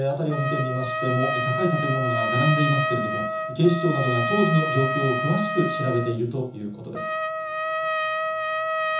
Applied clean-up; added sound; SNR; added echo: none; Trumpet; 1 dB; reverberation time 0.6 s.